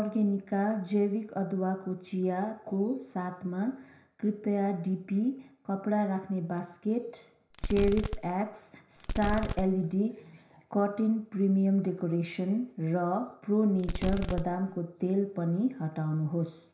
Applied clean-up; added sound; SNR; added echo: none; Fireworks; 4 dB; reverberation time 0.5 s.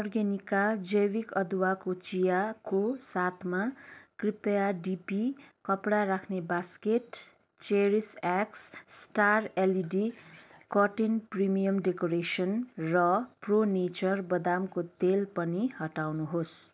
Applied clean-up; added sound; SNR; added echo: none; none; none; none.